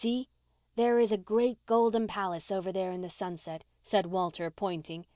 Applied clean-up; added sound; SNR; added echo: none; none; none; none.